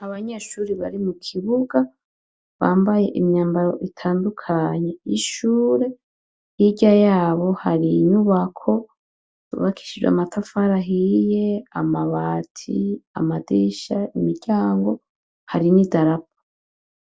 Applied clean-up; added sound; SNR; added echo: none; none; none; none.